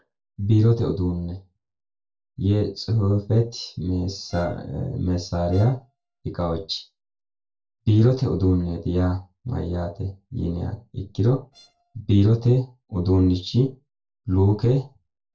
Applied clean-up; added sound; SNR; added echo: neural separator model SepFormer DNS4.